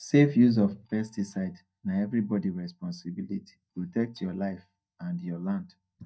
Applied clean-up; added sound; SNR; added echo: neural mask model DeepFilterNet 3.